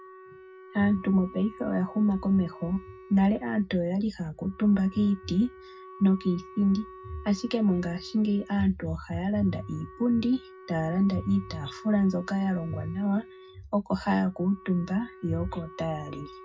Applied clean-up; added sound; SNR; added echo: none; Wind instrument, woodwind instrument; 20 dB; reverberation time 0.4 s.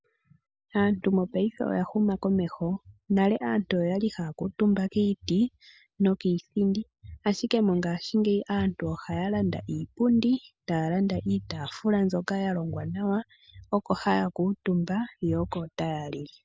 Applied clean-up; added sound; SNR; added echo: none; none; none; none.